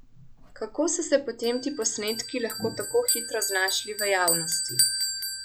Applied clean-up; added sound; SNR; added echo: none; Bell; 2 dB; none.